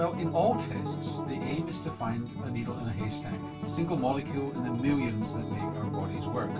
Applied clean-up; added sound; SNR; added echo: none; Acoustic guitar; 2 dB; reverberation time 0.1 s.